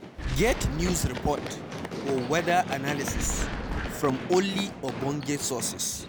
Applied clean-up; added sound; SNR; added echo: none; Boom + Run; 4 dB; none.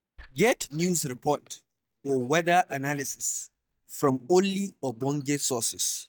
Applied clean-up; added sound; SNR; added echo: neural mask model DeepFilterNet 3.